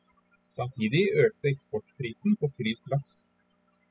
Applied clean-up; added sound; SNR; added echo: classical method spectral subtraction.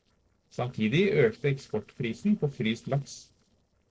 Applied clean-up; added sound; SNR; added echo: neural separator model SepFormer DNS4.